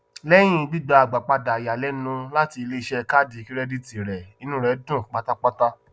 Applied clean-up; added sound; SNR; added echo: none; none; none; none.